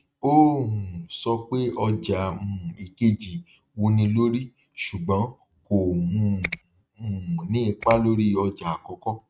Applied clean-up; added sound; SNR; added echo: neural mask model RNNoise.